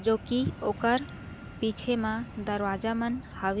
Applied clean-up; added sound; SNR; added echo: none; Fixed-wing aircraft, airplane; 13 dB; none.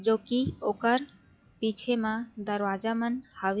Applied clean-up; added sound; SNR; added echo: classical method log-MMSE.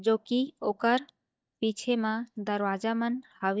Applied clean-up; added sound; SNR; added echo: neural mask model DeepFilterNet 3.